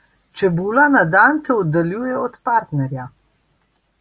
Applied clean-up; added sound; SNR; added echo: none; none; none; none.